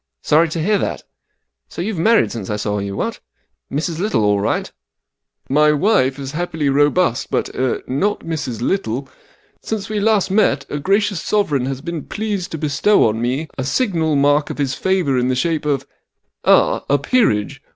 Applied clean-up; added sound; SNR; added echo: none; none; none; none.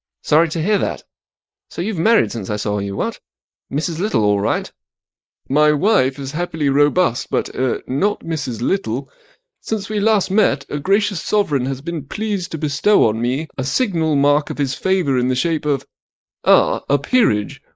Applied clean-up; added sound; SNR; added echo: neural mask model Resemble Enhance denoiser.